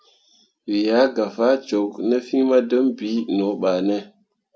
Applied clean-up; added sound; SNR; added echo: none; none; none; none.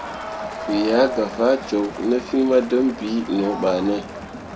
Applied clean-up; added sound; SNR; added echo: none; Crowd; 11 dB; none.